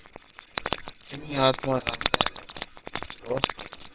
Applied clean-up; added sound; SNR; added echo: neural separator model SepFormer WHAMR!.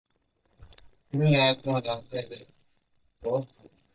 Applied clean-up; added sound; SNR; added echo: neural mask model DeepFilterNet 3.